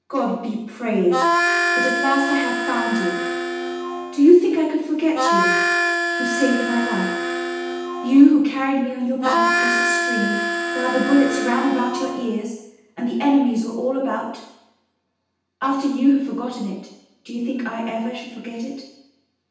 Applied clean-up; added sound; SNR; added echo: none; Harmonica; 1 dB; reverberation time 0.9 s.